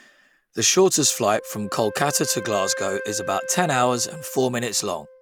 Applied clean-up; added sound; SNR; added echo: none; Wind instrument, woodwind instrument; 13 dB; none.